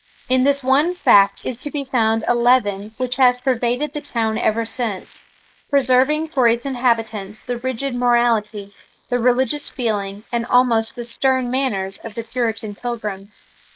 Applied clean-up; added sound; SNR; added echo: neural mask model Resemble Enhance denoiser.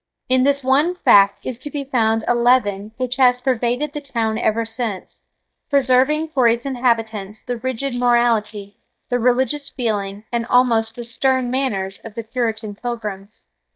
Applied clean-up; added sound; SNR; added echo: neural mask model DeepFilterNet 3.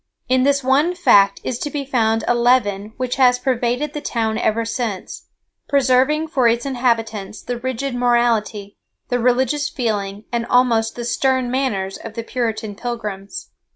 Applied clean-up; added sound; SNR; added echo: none; none; none; none.